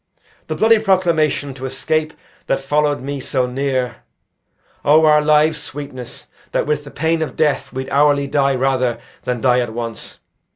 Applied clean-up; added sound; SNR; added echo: none; none; none; none.